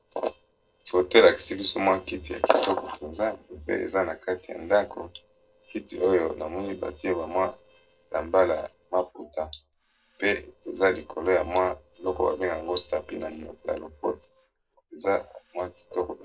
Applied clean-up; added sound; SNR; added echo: neural separator model SepFormer DNS4.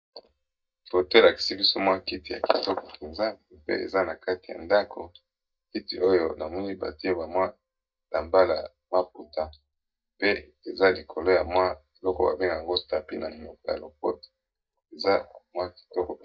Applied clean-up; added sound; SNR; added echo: neural mask model DeepFilterNet 3.